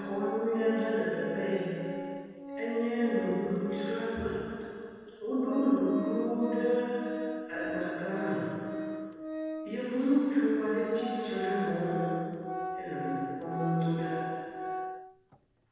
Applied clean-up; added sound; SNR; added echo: none; Organ; 7 dB; reverberation time 2.1 s.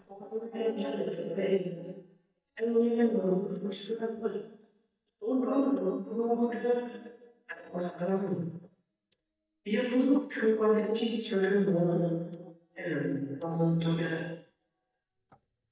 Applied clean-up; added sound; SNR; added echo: neural mask model DeepFilterNet 3.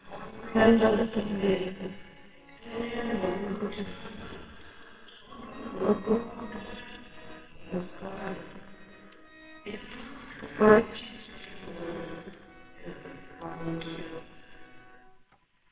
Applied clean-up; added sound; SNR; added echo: neural separator model SepFormer WHAMR!.